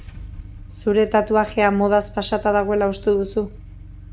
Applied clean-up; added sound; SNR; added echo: none; Engine starting / Car; 16 dB; none.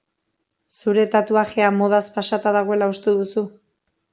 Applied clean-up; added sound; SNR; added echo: none; none; none; none.